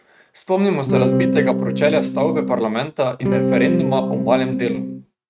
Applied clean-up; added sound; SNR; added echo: neural mask model RNNoise.